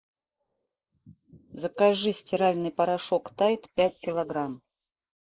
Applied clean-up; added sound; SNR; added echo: neural mask model Resemble Enhance denoiser.